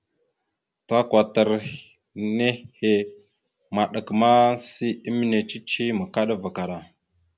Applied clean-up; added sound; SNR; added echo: none; none; none; none.